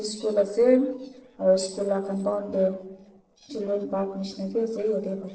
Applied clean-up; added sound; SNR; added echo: neural separator model SepFormer DNS4.